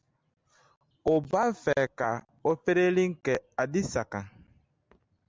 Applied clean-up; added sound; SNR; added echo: none; none; none; none.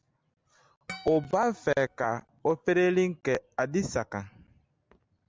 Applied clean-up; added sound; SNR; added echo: none; Harp; 18 dB; none.